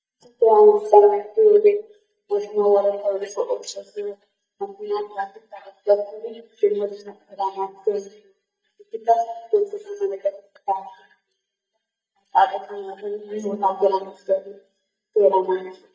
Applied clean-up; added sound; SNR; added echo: neural mask model DeepFilterNet 3.